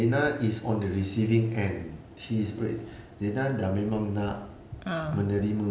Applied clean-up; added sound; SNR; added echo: none; none; none; none.